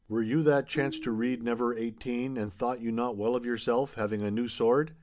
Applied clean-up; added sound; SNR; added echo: none; Tabla; 15 dB; none.